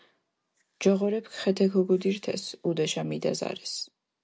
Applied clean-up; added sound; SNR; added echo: none; none; none; none.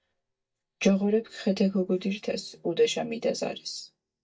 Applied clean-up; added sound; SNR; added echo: neural mask model DeepFilterNet 3.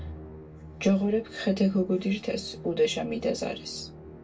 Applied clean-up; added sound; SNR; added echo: none; Musical instrument; 16 dB; reverberation time 0.1 s.